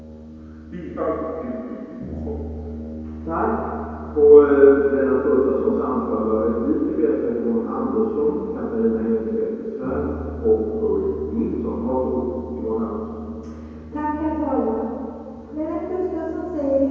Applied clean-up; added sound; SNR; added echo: none; Brass instrument; 14 dB; reverberation time 2.2 s.